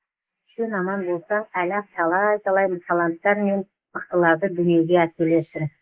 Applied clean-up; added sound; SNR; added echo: neural mask model Resemble Enhance denoiser.